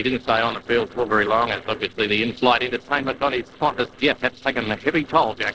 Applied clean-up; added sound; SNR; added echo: neural separator model SepFormer DNS4.